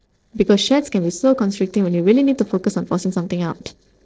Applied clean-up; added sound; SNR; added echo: neural separator model SepFormer DNS4.